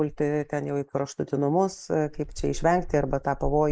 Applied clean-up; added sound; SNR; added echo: neural mask model Resemble Enhance denoiser.